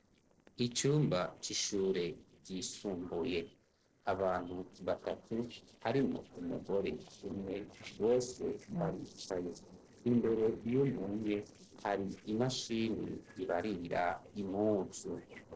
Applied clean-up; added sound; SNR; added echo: neural separator model SepFormer DNS4.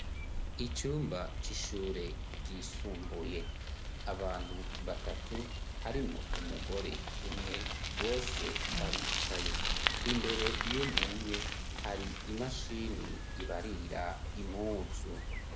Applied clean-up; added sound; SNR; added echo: none; Bicycle; -3 dB; none.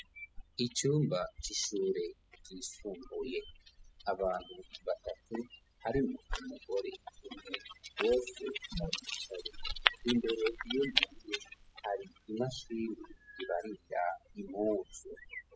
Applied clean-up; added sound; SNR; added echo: classical method spectral subtraction.